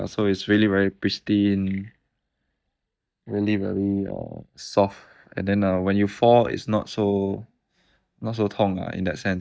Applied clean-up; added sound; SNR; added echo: neural mask model DeepFilterNet 3.